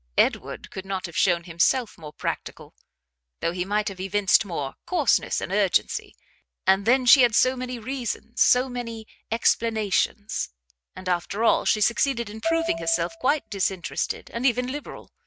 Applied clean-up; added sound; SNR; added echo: neural mask model RNNoise.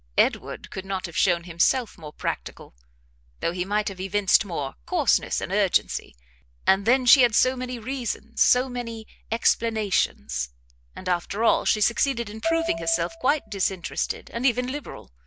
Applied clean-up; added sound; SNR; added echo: none; Marimba, xylophone; 8 dB; none.